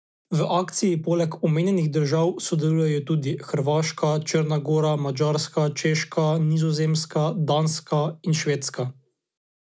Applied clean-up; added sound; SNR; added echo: none; none; none; none.